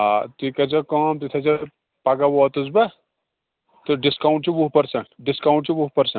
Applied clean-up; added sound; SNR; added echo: none; none; none; none.